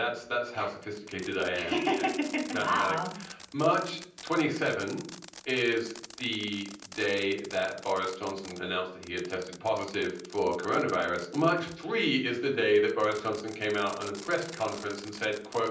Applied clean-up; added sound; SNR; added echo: none; Fireworks; 18 dB; reverberation time 0.6 s.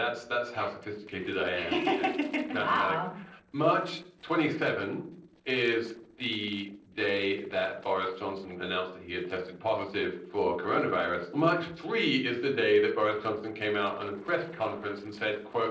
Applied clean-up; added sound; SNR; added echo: neural separator model SepFormer DNS4.